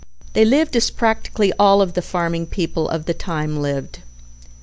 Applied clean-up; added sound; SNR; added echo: none; none; none; none.